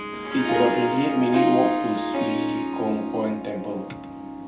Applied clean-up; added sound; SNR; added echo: none; Harp; 0 dB; reverberation time 0.4 s.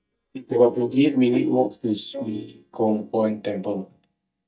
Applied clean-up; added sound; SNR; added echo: neural mask model DeepFilterNet 3.